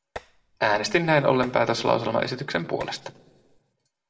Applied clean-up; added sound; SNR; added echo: none; Tap; 19 dB; reverberation time 0.6 s.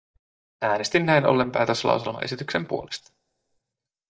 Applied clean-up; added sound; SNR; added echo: neural mask model DeepFilterNet 3.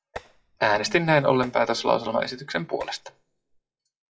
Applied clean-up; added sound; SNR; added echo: classical method WPE with log-MMSE.